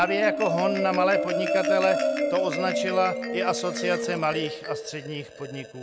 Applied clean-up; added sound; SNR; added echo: none; Marimba, xylophone; 1 dB; none.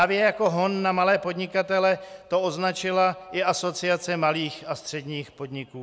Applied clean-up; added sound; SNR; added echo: none; none; none; none.